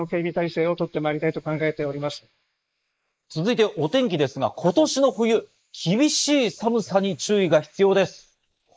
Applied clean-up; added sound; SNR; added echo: neural mask model Resemble Enhance denoiser.